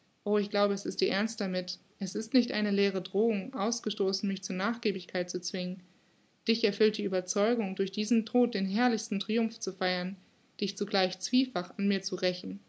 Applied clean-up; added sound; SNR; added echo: none; none; none; none.